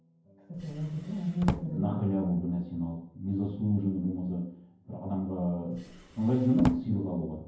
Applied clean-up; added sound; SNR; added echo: none; Drawer open or close; 7 dB; reverberation time 0.9 s.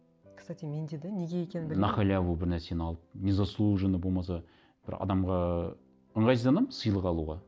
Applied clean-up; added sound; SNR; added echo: none; none; none; none.